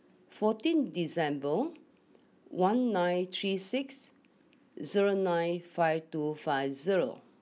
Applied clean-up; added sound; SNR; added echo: none; none; none; none.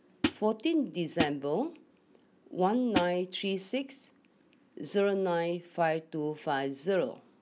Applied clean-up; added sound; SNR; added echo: none; Hi-hat; 0 dB; none.